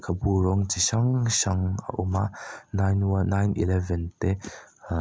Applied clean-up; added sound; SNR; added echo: none; none; none; none.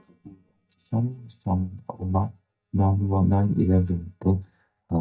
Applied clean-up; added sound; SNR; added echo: neural mask model DeepFilterNet 3.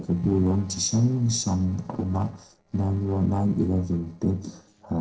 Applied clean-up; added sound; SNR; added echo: neural separator model SepFormer DNS4.